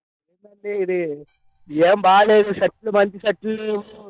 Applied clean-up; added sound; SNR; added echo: neural mask model DeepFilterNet 3.